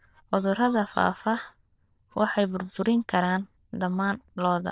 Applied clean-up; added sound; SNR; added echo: neural diffusion model UNIVERSE++.